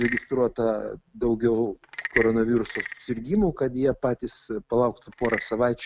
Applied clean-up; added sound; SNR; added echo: neural mask model RNNoise.